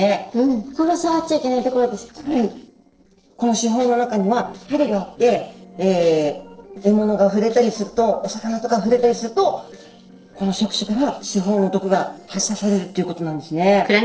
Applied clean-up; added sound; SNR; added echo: neural separator model SepFormer DNS4.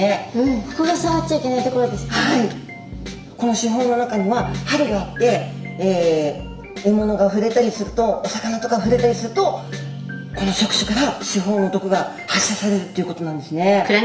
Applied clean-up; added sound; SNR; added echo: none; Guitar; 12 dB; reverberation time 1.0 s.